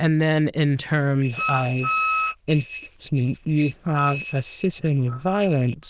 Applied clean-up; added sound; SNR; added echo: neural diffusion model UNIVERSE++.